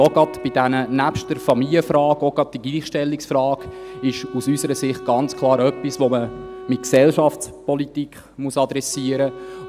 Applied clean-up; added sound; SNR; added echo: none; Wind instrument, woodwind instrument; 16 dB; none.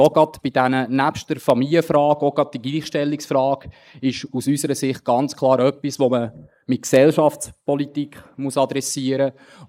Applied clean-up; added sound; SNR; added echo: neural mask model Resemble Enhance denoiser.